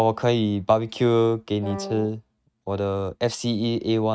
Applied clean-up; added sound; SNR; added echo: neural mask model RNNoise.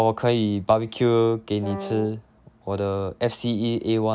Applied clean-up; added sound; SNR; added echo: none; Wind instrument, woodwind instrument; 11 dB; none.